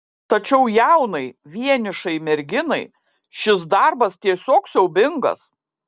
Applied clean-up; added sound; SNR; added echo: none; none; none; none.